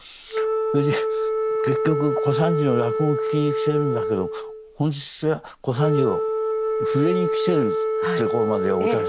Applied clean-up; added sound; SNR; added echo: none; Wind instrument, woodwind instrument; -1 dB; none.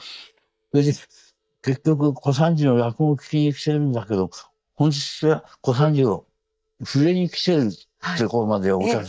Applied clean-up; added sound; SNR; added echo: neural mask model DeepFilterNet 3.